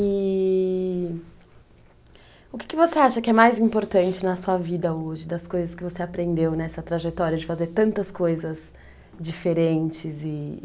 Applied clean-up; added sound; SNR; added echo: none; none; none; none.